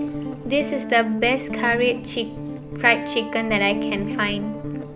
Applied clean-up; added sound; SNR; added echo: none; Guitar; 6 dB; none.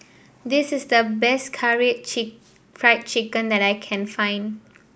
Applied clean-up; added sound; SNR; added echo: none; none; none; none.